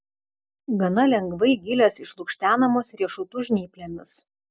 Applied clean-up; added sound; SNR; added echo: none; none; none; none.